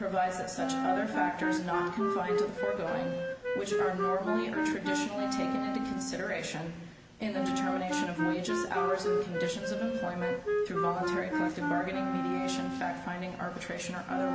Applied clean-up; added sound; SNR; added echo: none; Wind instrument, woodwind instrument; -1 dB; none.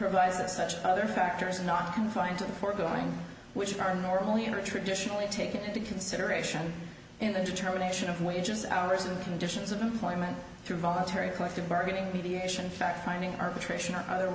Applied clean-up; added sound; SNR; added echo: none; none; none; none.